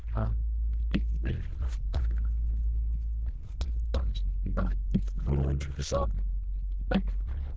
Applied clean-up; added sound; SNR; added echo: neural diffusion model UNIVERSE++.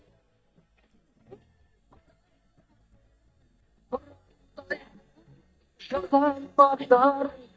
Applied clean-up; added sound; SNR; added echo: neural mask model DeepFilterNet 3.